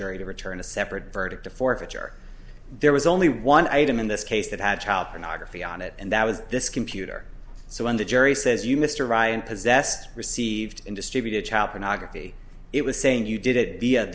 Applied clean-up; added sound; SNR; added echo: none; none; none; none.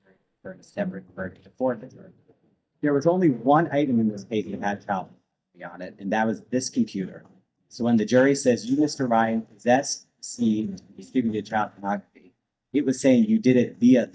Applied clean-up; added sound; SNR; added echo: neural mask model DeepFilterNet 3.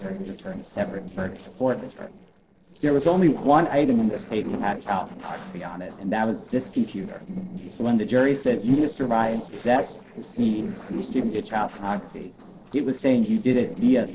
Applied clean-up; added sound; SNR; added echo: neural separator model SepFormer DNS4.